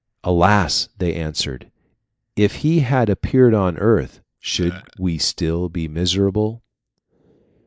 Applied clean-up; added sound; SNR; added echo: neural mask model Resemble Enhance denoiser.